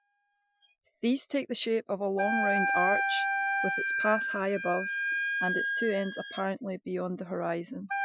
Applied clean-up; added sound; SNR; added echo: classical method Wiener filter.